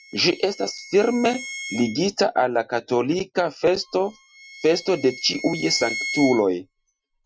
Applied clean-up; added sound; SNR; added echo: classical method Wiener filter.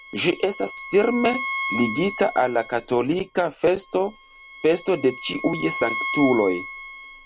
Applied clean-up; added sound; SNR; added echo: none; Bowed string instrument; 9 dB; none.